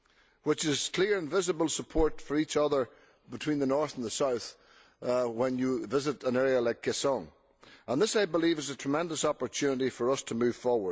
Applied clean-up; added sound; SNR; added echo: none; none; none; none.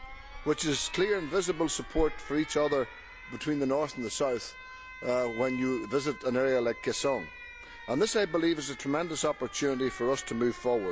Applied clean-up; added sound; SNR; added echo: none; Alarm; 14 dB; none.